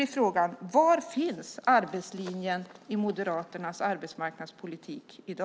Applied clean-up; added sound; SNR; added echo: none; none; none; none.